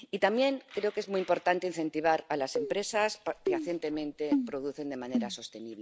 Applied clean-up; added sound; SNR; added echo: none; Keyboard (musical); 3 dB; none.